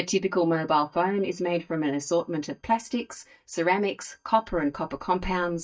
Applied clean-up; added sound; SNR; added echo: neural mask model DeepFilterNet 3.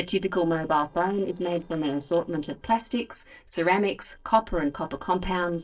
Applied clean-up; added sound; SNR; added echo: neural separator model SepFormer DNS4.